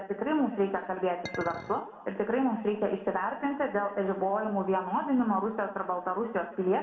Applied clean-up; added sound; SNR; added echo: none; Chink, clink; 13 dB; reverberation time 1.4 s.